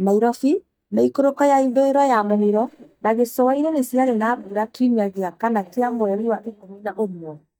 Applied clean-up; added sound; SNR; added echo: neural mask model DeepFilterNet 3.